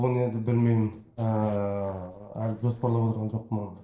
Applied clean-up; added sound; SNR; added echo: neural separator model SepFormer DNS4.